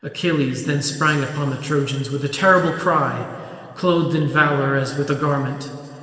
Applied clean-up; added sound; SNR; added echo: none; none; none; reverberation time 2.6 s.